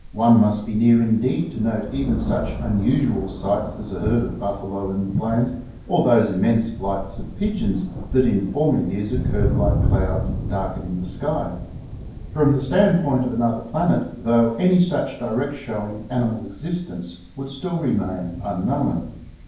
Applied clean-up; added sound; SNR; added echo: none; Thunder; 7 dB; reverberation time 0.9 s.